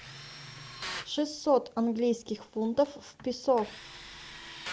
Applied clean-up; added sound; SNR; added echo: none; Tools; 14 dB; none.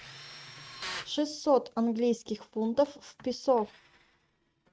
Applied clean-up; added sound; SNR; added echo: neural mask model RNNoise.